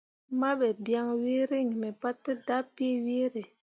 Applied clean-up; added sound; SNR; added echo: none; none; none; none.